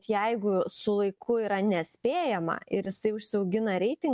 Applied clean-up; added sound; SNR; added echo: none; none; none; none.